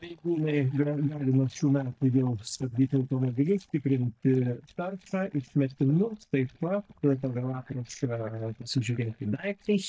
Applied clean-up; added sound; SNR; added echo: neural mask model DeepFilterNet 3.